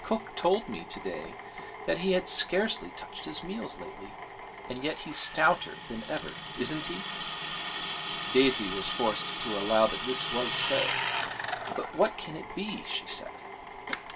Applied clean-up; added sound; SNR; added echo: none; Drill; 5 dB; reverberation time 0.1 s.